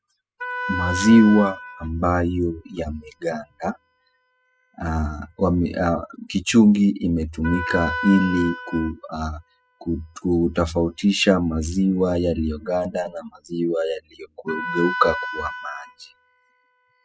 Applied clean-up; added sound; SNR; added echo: classical method spectral subtraction.